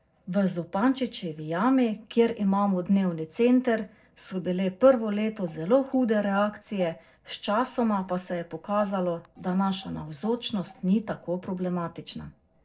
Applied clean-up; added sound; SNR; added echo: neural separator model SepFormer DNS4.